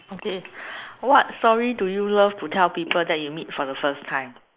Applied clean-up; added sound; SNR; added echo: neural mask model Resemble Enhance denoiser.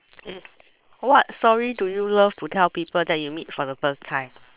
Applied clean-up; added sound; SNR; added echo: neural separator model SepFormer WHAM!.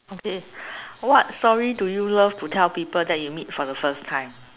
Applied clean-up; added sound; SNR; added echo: none; none; none; none.